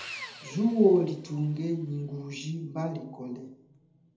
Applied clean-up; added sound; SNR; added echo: none; Sawing; 20 dB; reverberation time 0.9 s.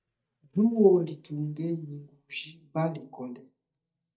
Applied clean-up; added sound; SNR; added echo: neural mask model DeepFilterNet 3.